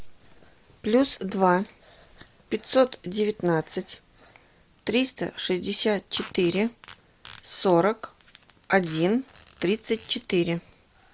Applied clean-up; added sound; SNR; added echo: none; none; none; none.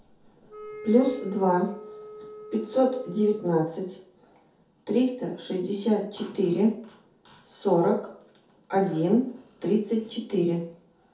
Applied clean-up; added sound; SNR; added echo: none; Wind instrument, woodwind instrument; 15 dB; reverberation time 0.5 s.